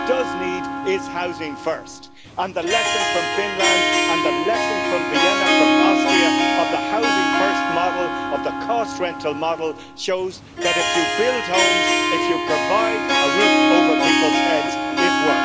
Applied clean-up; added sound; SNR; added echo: none; Harp; -5 dB; none.